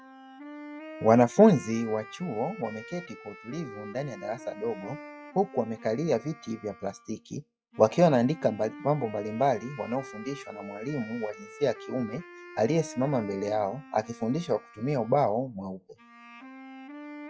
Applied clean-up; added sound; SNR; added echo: classical method log-MMSE.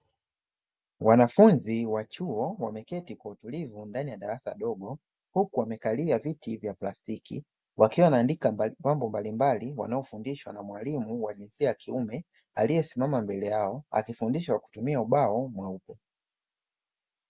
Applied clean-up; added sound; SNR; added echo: none; none; none; none.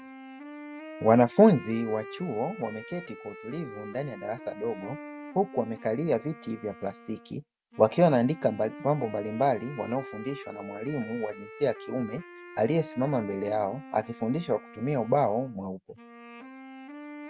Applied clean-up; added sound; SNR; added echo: none; Wind instrument, woodwind instrument; 15 dB; none.